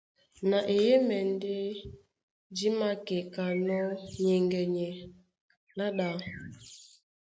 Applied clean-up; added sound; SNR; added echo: none; Bird; 18 dB; none.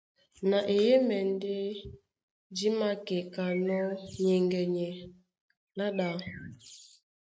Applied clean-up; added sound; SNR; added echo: neural mask model RNNoise.